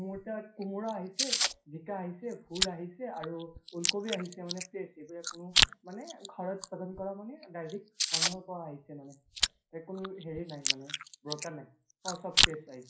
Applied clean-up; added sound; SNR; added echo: classical method WPE with log-MMSE.